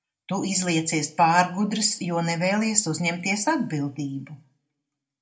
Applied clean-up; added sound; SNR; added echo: none; none; none; reverberation time 0.3 s.